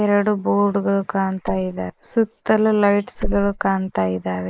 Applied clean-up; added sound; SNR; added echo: neural mask model Resemble Enhance denoiser.